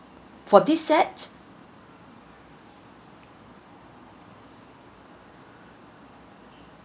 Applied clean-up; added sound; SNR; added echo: none; none; none; none.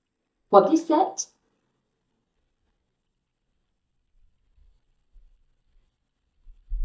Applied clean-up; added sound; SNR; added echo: neural mask model DeepFilterNet 3.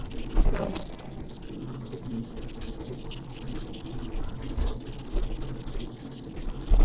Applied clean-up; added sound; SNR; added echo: neural separator model SepFormer DNS4.